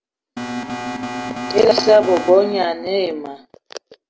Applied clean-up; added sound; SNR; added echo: none; Alarm; 9 dB; none.